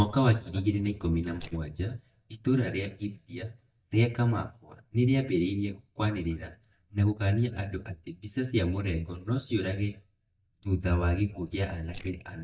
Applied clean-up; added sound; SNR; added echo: neural mask model DeepFilterNet 3.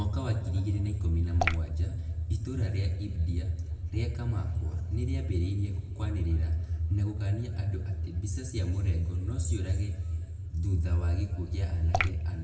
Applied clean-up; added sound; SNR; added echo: none; Drip / Water; 1 dB; reverberation time 1.9 s.